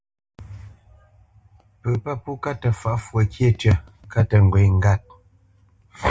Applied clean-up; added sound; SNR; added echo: none; none; none; none.